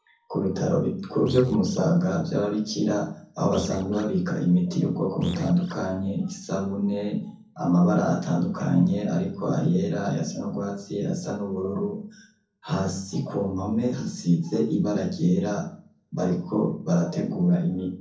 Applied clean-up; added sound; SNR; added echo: neural separator model SepFormer DNS4.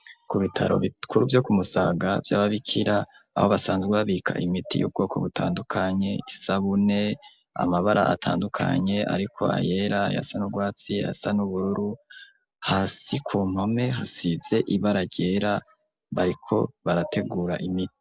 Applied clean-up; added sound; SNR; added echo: none; none; none; none.